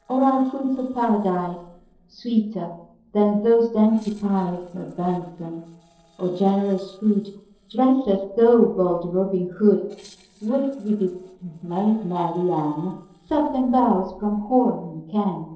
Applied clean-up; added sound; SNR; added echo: neural separator model SepFormer DNS4.